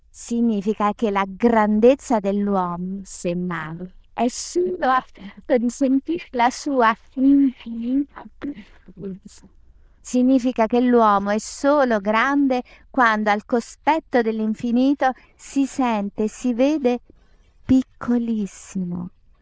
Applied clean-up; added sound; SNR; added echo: neural diffusion model UNIVERSE++.